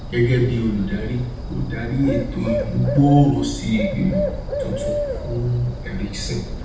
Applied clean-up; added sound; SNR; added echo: none; Bird; 6 dB; reverberation time 0.9 s.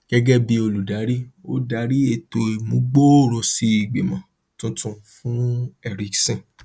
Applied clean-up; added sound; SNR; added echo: none; none; none; none.